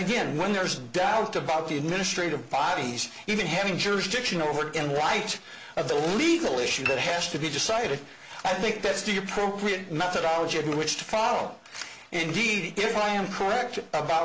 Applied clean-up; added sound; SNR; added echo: none; Piano; 11 dB; none.